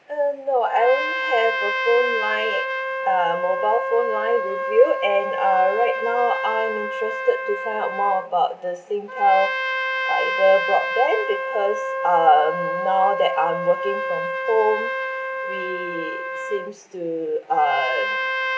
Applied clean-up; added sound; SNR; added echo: none; Trumpet; 4 dB; none.